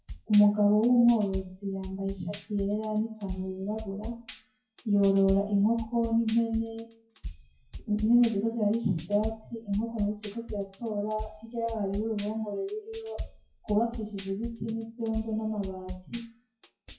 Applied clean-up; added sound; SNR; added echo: classical method WPE with log-MMSE.